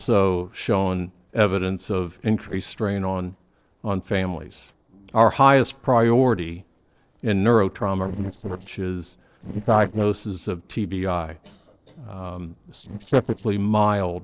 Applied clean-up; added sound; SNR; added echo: neural separator model SepFormer DNS4.